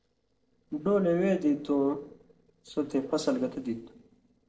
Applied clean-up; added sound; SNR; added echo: neural separator model SepFormer DNS4.